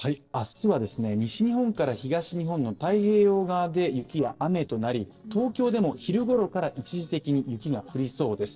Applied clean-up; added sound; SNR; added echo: neural separator model SepFormer DNS4.